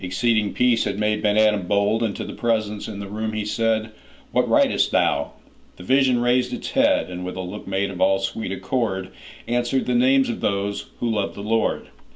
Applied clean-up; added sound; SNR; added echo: none; none; none; none.